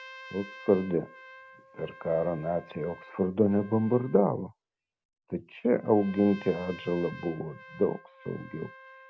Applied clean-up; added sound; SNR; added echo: none; Trumpet; 20 dB; none.